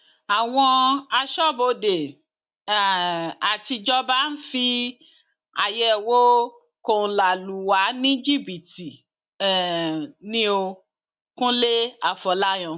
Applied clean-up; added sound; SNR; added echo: none; none; none; none.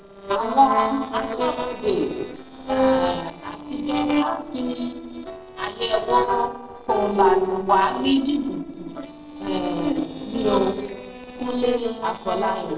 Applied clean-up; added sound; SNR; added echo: neural separator model SepFormer DNS4.